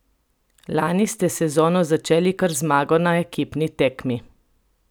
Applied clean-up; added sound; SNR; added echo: none; none; none; none.